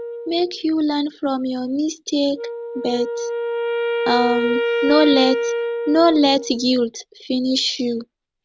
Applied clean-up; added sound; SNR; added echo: none; Wind instrument, woodwind instrument; 5 dB; none.